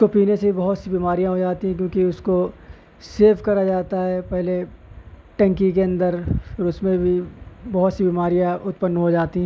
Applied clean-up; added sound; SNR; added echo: none; none; none; none.